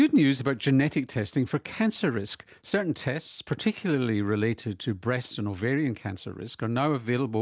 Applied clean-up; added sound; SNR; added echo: none; none; none; none.